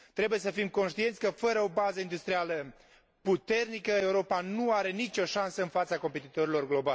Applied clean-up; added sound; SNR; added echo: none; none; none; none.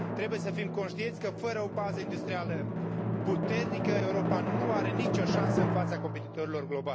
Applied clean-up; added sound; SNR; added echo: none; Drum; -3 dB; none.